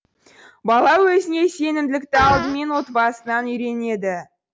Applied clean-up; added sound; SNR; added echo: none; Fart; 11 dB; none.